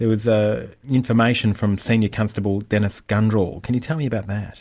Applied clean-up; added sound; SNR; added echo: none; none; none; none.